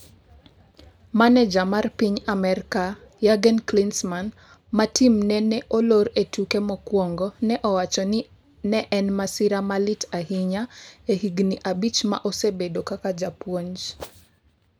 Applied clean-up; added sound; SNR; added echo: none; none; none; none.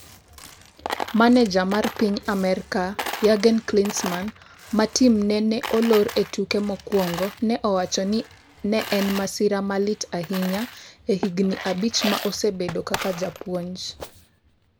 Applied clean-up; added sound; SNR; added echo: none; Coin (dropping); 13 dB; none.